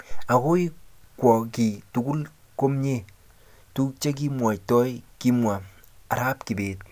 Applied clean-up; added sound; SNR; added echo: none; none; none; none.